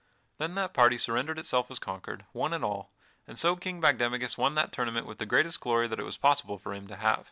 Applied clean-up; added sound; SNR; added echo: none; none; none; none.